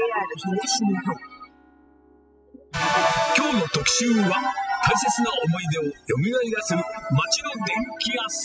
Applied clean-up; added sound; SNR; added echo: classical method spectral subtraction.